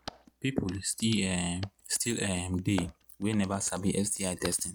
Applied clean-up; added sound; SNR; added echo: neural mask model RNNoise.